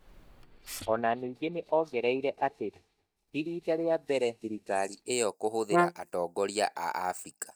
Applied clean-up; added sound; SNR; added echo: neural mask model DeepFilterNet 3.